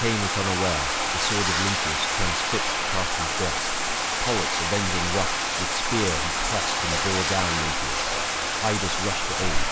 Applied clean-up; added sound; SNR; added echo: none; Bathtub (filling or washing); -5 dB; none.